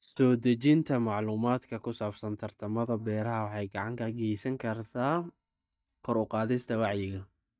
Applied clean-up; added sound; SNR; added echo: neural mask model DeepFilterNet 3.